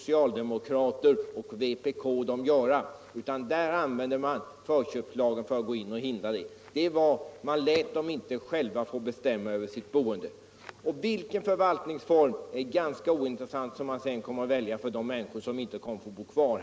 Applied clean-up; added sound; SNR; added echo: none; none; none; none.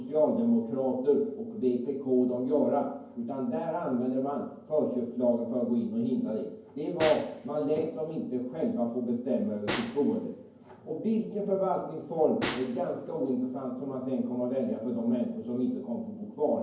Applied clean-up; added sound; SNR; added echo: none; Snare drum; 12 dB; reverberation time 0.9 s.